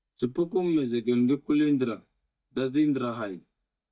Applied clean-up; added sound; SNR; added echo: neural mask model DeepFilterNet 3.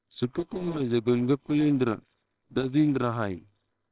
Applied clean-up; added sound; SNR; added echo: neural separator model SepFormer WHAMR!.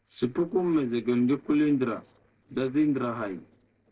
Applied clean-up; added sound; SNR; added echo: neural separator model SepFormer DNS4.